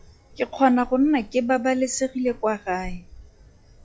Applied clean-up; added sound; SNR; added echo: classical method log-MMSE.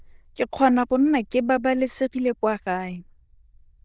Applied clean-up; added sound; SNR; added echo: neural diffusion model UNIVERSE++.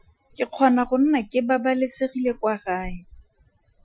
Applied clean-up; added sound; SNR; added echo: classical method Wiener filter.